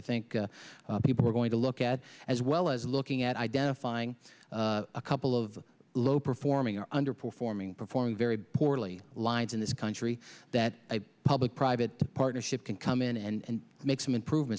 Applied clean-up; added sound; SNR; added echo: none; none; none; none.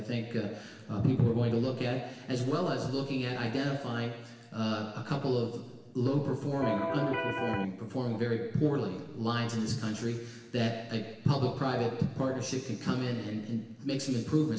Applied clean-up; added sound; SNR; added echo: none; Electric guitar; 1 dB; reverberation time 1.5 s.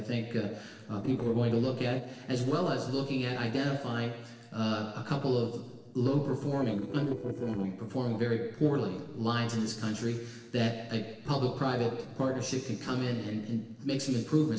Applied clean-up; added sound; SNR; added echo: neural separator model SepFormer DNS4.